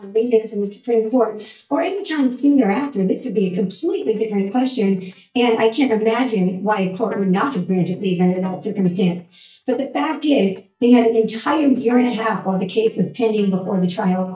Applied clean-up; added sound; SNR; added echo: neural mask model DeepFilterNet 3.